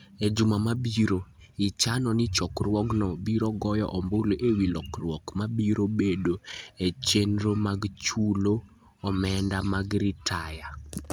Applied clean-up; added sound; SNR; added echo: none; none; none; none.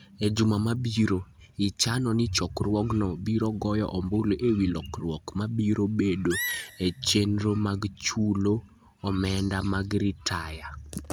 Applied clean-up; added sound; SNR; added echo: none; Animal; 10 dB; none.